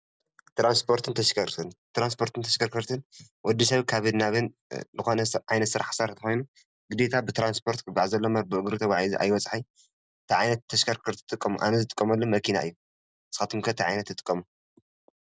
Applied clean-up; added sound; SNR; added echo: none; none; none; none.